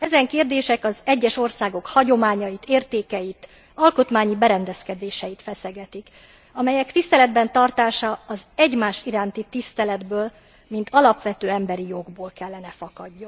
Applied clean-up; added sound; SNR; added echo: none; none; none; none.